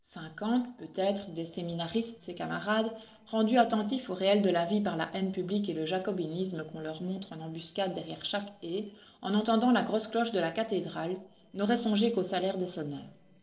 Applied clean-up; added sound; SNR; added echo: neural separator model SepFormer DNS4.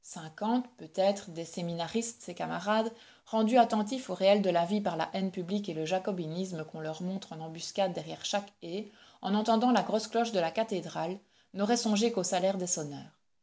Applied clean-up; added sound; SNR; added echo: none; none; none; none.